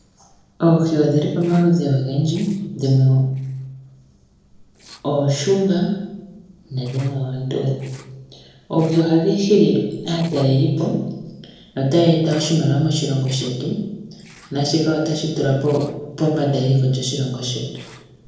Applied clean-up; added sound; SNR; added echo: neural separator model SepFormer DNS4.